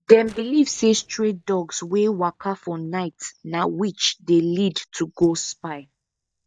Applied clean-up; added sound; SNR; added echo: neural mask model DeepFilterNet 3.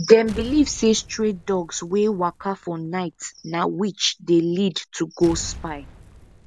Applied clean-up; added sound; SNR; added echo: none; Explosion; 19 dB; none.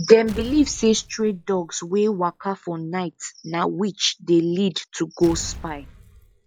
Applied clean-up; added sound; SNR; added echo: classical method log-MMSE.